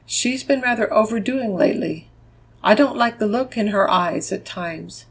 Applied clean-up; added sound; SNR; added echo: none; none; none; none.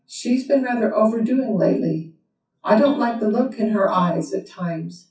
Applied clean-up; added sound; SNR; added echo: classical method WPE with log-MMSE.